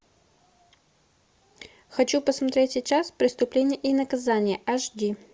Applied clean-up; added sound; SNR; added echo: none; none; none; none.